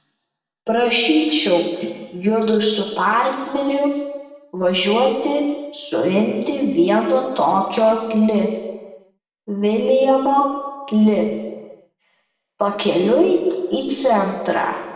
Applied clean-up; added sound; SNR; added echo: none; none; none; reverberation time 1.2 s.